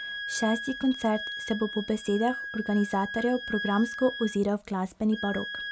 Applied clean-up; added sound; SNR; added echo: none; Wind instrument, woodwind instrument; 9 dB; none.